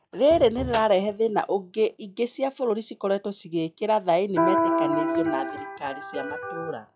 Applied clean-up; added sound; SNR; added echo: classical method log-MMSE.